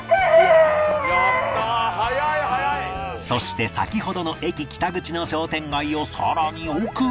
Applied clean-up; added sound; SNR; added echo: none; Chicken, rooster; -1 dB; none.